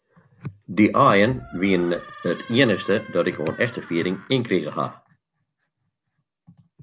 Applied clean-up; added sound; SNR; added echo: none; Door; 18 dB; none.